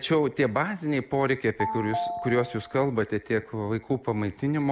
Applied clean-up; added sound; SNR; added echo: none; Telephone; 9 dB; none.